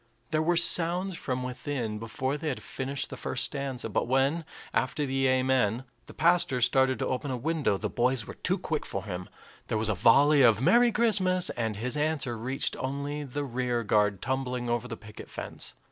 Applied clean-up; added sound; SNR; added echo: none; none; none; none.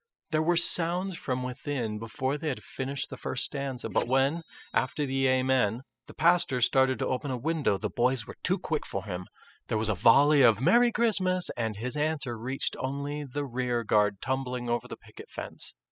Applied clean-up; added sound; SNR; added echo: classical method spectral subtraction.